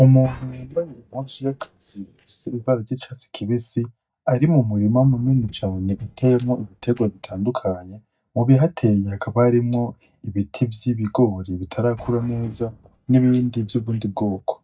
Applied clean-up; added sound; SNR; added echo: neural mask model DeepFilterNet 3.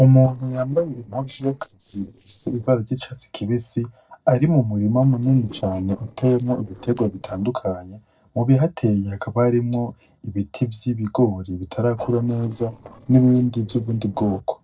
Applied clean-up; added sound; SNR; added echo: neural separator model SepFormer DNS4.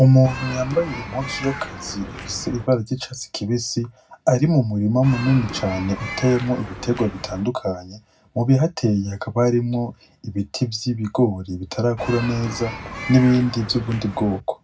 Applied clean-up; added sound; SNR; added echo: none; Human group actions; 12 dB; reverberation time 0.4 s.